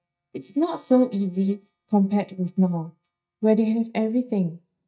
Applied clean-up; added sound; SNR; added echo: neural mask model DeepFilterNet 3.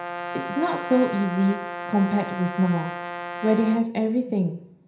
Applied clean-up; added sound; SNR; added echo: none; Brass instrument; 9 dB; reverberation time 0.5 s.